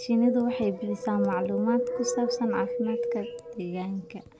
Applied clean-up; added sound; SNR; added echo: none; Wind; 3 dB; none.